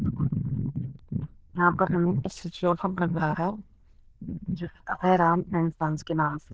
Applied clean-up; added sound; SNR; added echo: neural diffusion model UNIVERSE++.